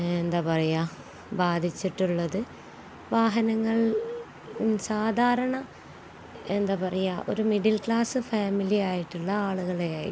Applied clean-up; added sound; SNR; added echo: none; none; none; none.